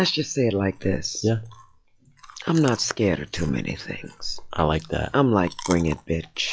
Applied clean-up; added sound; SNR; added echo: classical method log-MMSE.